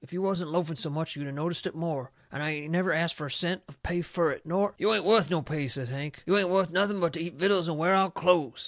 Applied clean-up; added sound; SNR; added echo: none; none; none; none.